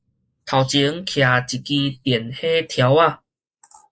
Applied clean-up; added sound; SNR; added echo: neural mask model Resemble Enhance denoiser.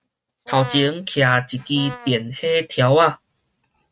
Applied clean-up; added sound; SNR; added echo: neural mask model RNNoise.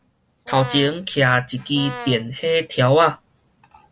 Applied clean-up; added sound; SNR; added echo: none; Brass instrument; 15 dB; none.